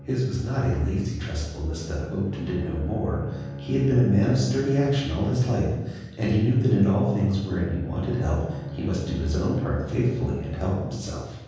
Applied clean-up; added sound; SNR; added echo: none; Bowed string instrument; 14 dB; reverberation time 1.3 s.